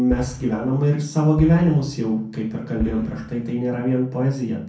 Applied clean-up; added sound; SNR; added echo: none; Boom; 13 dB; reverberation time 0.5 s.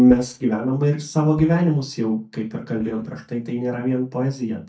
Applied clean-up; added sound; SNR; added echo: neural mask model DeepFilterNet 3.